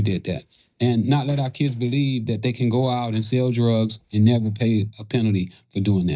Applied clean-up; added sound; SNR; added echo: neural mask model DeepFilterNet 3.